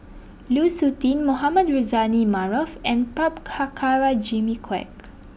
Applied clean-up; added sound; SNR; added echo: none; none; none; none.